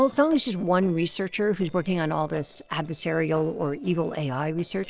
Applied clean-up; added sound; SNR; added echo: neural separator model SepFormer DNS4.